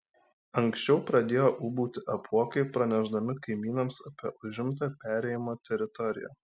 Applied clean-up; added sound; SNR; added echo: none; none; none; none.